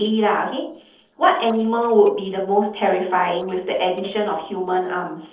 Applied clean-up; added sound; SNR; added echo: neural separator model SepFormer DNS4.